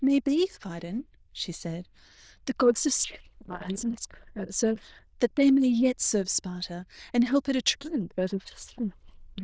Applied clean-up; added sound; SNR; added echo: neural diffusion model UNIVERSE++.